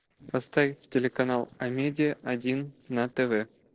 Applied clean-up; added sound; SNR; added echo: neural separator model SepFormer DNS4.